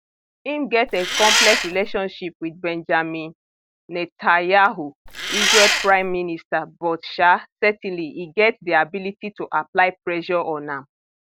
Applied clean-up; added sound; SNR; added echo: none; Engine; -2 dB; none.